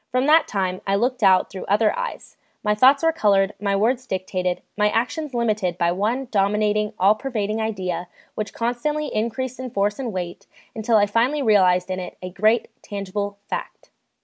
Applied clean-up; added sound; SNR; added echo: none; none; none; none.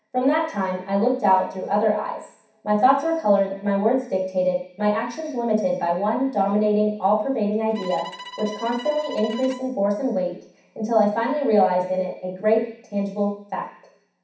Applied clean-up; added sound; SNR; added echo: none; Bowed string instrument; 16 dB; reverberation time 0.7 s.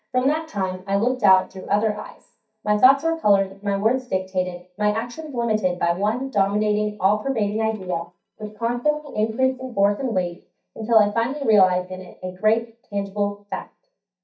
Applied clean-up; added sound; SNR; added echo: neural mask model DeepFilterNet 3.